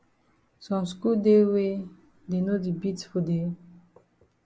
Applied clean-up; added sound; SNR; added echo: none; none; none; none.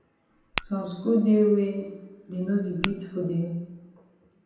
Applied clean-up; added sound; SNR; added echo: none; Tap / Glass; 13 dB; reverberation time 0.9 s.